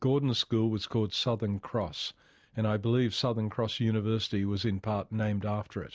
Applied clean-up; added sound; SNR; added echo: none; none; none; none.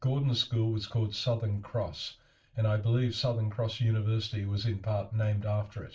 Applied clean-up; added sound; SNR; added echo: none; none; none; reverberation time 0.2 s.